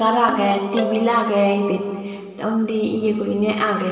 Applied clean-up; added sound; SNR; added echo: none; Ringtone; 13 dB; reverberation time 2.2 s.